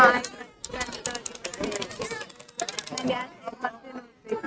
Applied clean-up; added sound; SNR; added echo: neural mask model RNNoise.